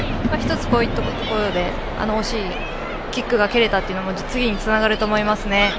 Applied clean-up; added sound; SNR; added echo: none; none; none; none.